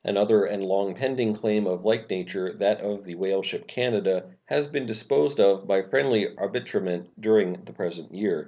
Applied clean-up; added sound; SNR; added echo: none; none; none; none.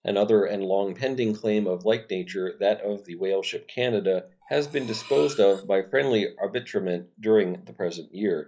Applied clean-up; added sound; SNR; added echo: classical method log-MMSE.